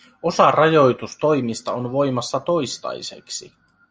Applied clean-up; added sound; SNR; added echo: none; none; none; none.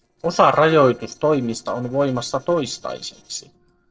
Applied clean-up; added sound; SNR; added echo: neural separator model SepFormer DNS4.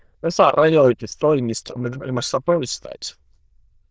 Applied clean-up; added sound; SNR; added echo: neural diffusion model UNIVERSE++.